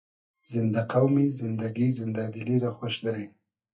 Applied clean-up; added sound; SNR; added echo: neural mask model DeepFilterNet 3.